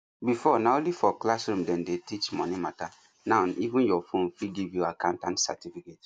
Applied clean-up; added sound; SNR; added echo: none; none; none; none.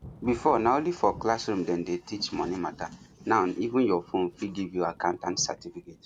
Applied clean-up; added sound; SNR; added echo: none; Thunder / Rain; 20 dB; none.